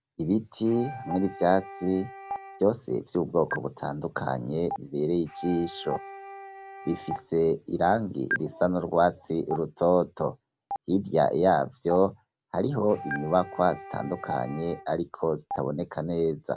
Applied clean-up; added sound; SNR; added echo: none; Stream + Wind instrument, woodwind instrument; 13 dB; none.